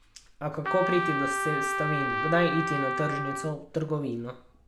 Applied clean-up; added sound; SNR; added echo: none; Trumpet; 0 dB; none.